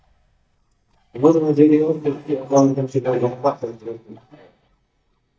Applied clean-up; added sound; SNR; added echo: neural mask model DeepFilterNet 3.